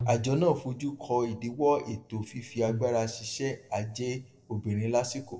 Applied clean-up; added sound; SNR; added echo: neural separator model SepFormer DNS4.